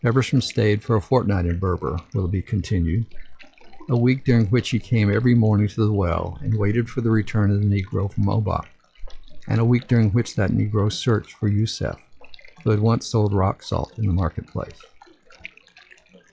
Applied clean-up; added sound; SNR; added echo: classical method log-MMSE.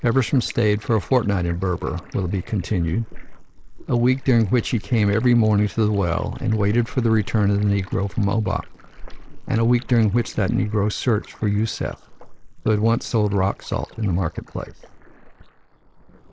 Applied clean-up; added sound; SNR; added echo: neural mask model Resemble Enhance denoiser.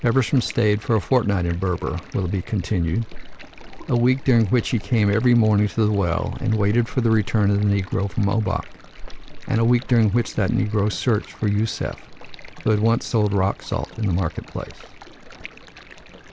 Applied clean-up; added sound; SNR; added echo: none; Stream; 15 dB; none.